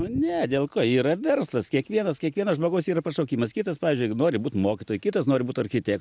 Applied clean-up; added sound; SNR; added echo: none; none; none; none.